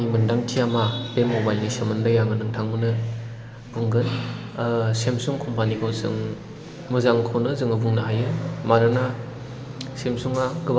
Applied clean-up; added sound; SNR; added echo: none; none; none; none.